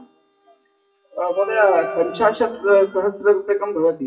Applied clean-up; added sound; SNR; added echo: classical method WPE with log-MMSE.